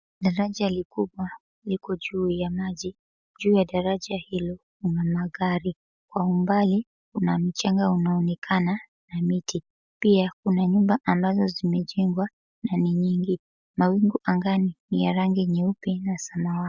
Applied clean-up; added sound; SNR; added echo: none; none; none; none.